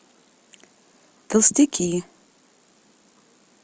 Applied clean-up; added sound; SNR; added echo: none; none; none; none.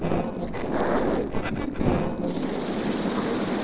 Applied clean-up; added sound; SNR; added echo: neural separator model SepFormer DNS4.